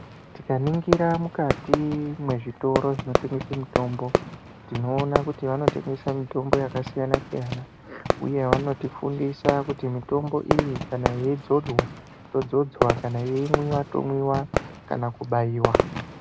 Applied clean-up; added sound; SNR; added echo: none; Fireworks; 2 dB; none.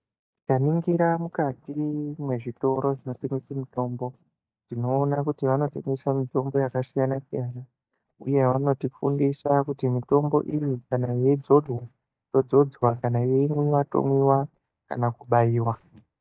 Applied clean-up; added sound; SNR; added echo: neural mask model DeepFilterNet 3.